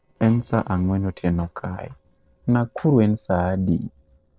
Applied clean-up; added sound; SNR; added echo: neural separator model SepFormer DNS4.